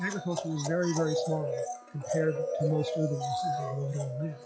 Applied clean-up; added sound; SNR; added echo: classical method log-MMSE.